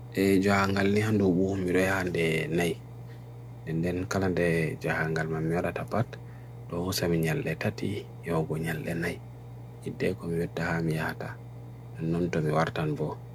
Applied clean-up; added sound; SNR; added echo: none; Engine; 14 dB; none.